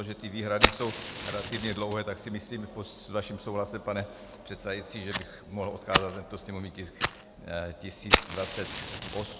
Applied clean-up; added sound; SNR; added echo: none; Fire; -1 dB; none.